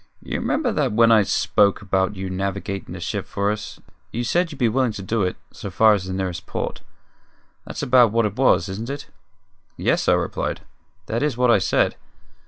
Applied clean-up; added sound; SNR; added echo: none; none; none; none.